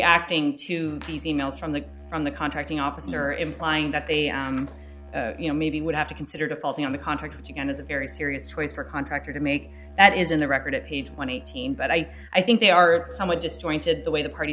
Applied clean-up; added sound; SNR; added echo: none; Musical instrument; 17 dB; none.